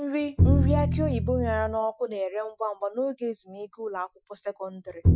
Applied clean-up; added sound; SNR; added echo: classical method Wiener filter.